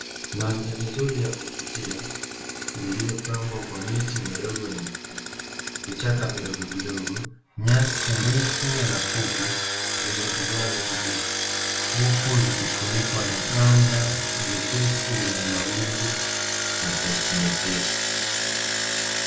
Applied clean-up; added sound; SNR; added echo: none; Engine; 1 dB; reverberation time 0.3 s.